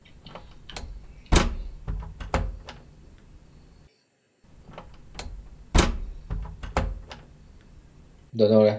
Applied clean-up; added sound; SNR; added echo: none; Slam; -1 dB; reverberation time 0.3 s.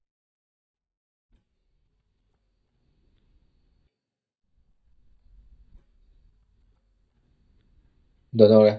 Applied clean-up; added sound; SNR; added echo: neural mask model DeepFilterNet 3.